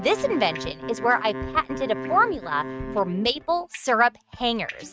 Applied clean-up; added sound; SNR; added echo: neural mask model RNNoise.